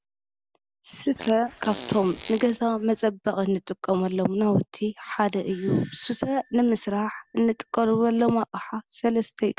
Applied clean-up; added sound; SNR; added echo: none; Doorbell + Fart; 16 dB; none.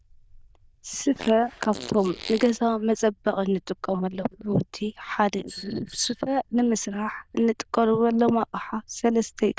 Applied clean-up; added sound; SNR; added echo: neural diffusion model UNIVERSE++.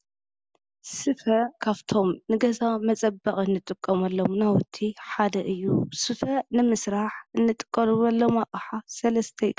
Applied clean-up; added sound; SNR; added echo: none; none; none; none.